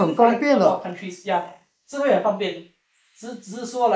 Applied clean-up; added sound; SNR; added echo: neural mask model Resemble Enhance denoiser.